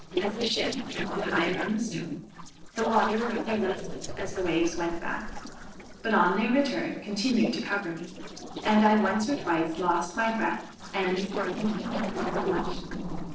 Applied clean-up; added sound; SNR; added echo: neural separator model SepFormer DNS4.